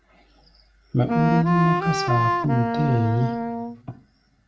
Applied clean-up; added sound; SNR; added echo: none; Wind instrument, woodwind instrument; 0 dB; reverberation time 0.4 s.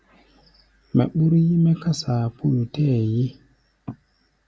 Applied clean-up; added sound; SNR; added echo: none; none; none; none.